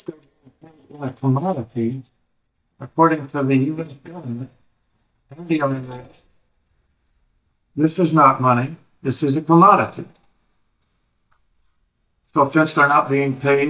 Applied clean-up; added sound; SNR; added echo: neural mask model DeepFilterNet 3.